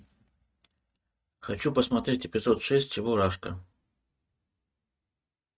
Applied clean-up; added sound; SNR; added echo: neural mask model RNNoise.